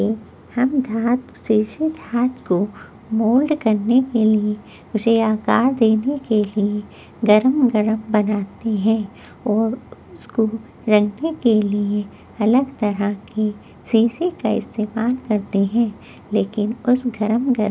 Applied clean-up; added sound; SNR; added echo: none; none; none; none.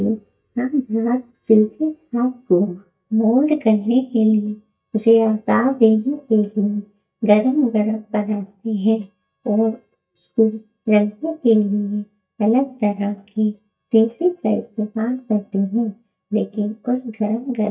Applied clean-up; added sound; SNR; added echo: neural mask model DeepFilterNet 3.